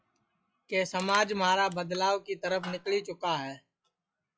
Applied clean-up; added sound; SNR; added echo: classical method log-MMSE.